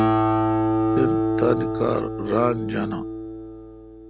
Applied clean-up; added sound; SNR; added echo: none; Acoustic guitar; -4 dB; none.